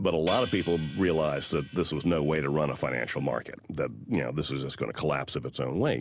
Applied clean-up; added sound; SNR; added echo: none; Hi-hat; 12 dB; none.